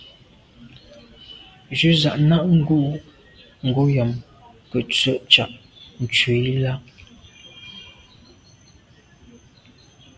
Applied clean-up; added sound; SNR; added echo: none; none; none; none.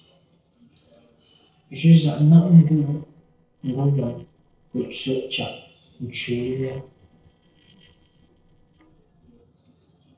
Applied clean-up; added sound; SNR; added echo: neural separator model SepFormer DNS4.